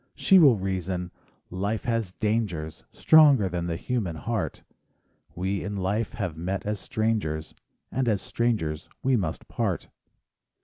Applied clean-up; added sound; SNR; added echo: none; none; none; none.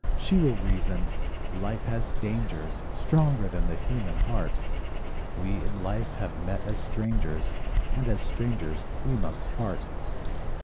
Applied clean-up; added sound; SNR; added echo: none; Bird vocalization, bird call, bird song; -4 dB; none.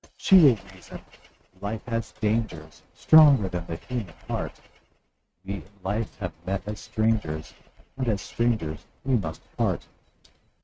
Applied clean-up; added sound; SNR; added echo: neural mask model RNNoise.